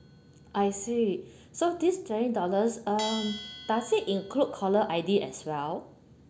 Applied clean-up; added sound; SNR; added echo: none; Bell; 18 dB; none.